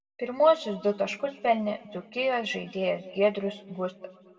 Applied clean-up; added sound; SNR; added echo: none; none; none; reverberation time 1.5 s.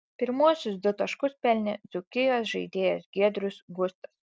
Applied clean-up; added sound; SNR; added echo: none; none; none; none.